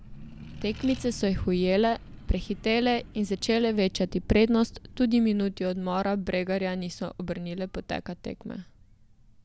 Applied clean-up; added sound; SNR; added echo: none; Accelerating, revving, vroom; 18 dB; none.